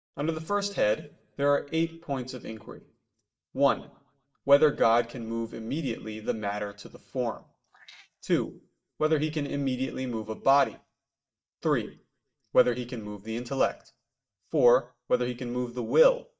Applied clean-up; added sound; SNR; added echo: neural mask model DeepFilterNet 3.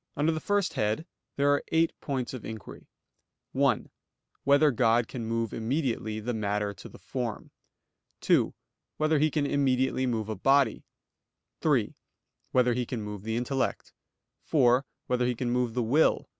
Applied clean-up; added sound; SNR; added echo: none; none; none; none.